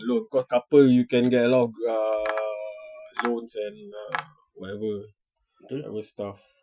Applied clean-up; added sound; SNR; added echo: classical method Wiener filter.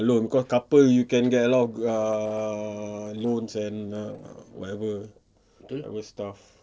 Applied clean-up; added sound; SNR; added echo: neural separator model SepFormer DNS4.